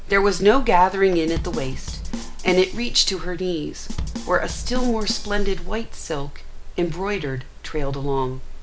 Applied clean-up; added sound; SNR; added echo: none; Drum kit; 12 dB; none.